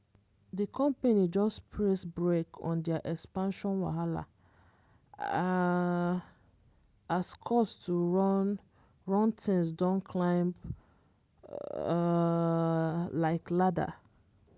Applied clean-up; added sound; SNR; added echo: none; none; none; none.